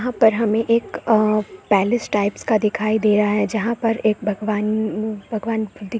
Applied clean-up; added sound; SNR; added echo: none; none; none; none.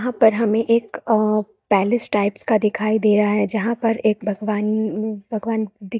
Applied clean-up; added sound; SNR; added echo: neural mask model DeepFilterNet 3.